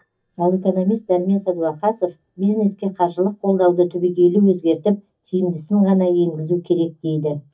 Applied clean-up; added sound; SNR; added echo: neural mask model DeepFilterNet 3.